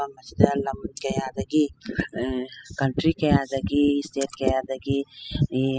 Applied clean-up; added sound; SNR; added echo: classical method spectral subtraction.